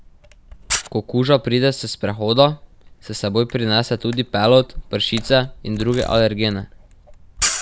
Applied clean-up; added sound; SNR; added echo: none; Camera; 11 dB; none.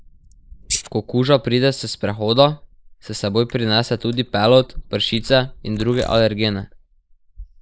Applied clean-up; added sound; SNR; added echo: neural mask model Resemble Enhance denoiser.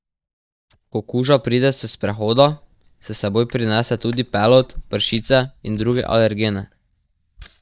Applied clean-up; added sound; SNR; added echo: neural mask model DeepFilterNet 3.